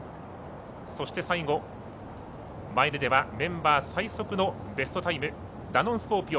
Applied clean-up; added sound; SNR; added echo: none; none; none; none.